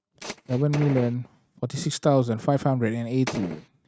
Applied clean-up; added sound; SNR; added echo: neural mask model RNNoise.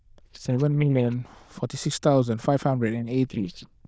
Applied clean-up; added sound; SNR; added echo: neural diffusion model UNIVERSE++.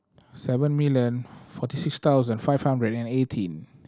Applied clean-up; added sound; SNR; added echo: none; none; none; none.